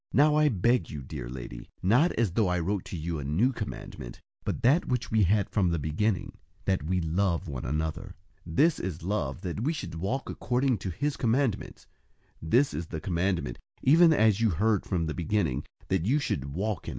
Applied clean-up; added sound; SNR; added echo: none; none; none; none.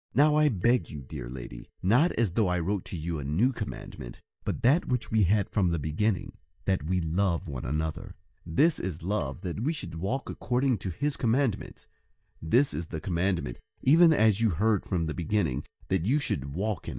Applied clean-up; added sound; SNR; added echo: neural mask model DeepFilterNet 3.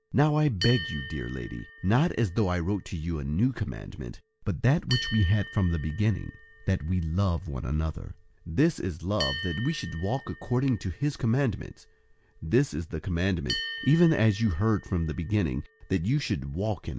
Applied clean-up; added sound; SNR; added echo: none; Bell; 14 dB; none.